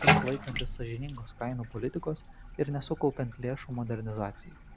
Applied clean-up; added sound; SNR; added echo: none; Bathtub (filling or washing); -1 dB; none.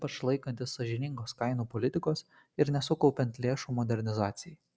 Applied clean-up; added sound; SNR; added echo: none; none; none; none.